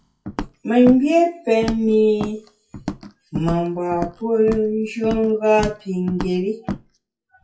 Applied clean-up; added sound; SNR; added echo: classical method WPE with log-MMSE.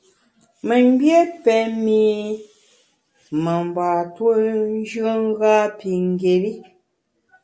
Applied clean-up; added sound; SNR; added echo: none; none; none; none.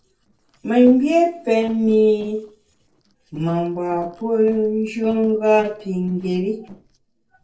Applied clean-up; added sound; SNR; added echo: neural separator model SepFormer DNS4.